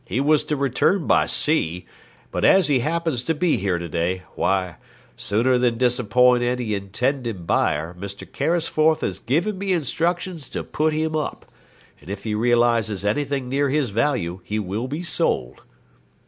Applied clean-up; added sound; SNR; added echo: none; none; none; none.